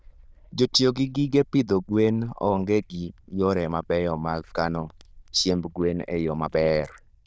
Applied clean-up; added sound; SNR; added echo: neural diffusion model UNIVERSE++.